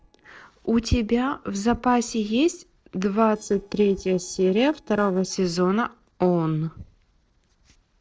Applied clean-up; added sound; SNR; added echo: neural separator model SepFormer DNS4.